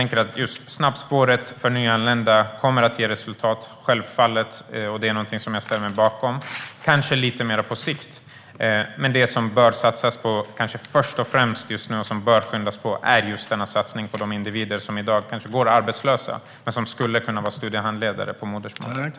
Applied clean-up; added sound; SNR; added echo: none; none; none; none.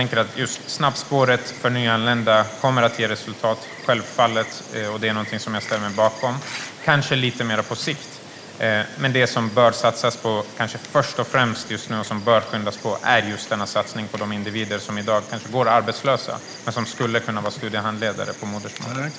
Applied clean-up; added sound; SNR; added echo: none; Insect; 17 dB; none.